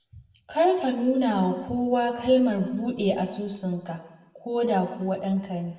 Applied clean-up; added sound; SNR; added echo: none; none; none; reverberation time 1.1 s.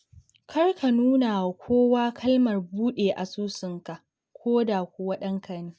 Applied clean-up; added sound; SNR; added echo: none; none; none; none.